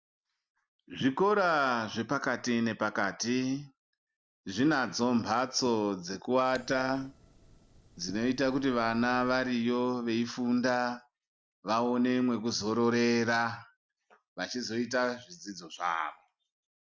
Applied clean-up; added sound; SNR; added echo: neural separator model SepFormer DNS4.